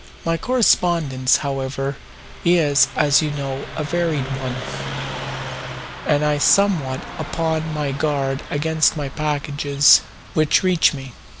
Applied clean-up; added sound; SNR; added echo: none; Car passing by; 12 dB; none.